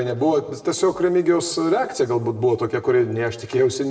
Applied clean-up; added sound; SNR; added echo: none; none; none; reverberation time 0.7 s.